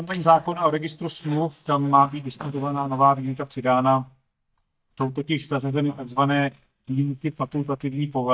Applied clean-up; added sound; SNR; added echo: neural mask model DeepFilterNet 3.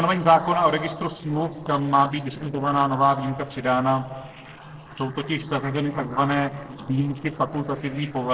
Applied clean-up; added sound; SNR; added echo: neural separator model SepFormer DNS4.